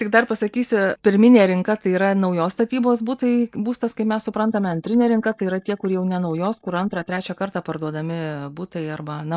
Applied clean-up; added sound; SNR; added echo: neural mask model Resemble Enhance denoiser.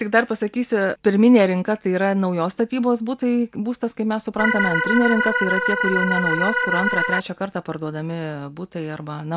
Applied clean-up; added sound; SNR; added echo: none; Organ; 0 dB; none.